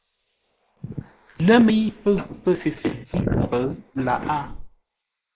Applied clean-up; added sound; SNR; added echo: neural mask model Resemble Enhance denoiser.